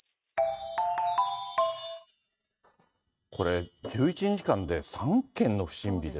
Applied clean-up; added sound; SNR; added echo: neural mask model RNNoise.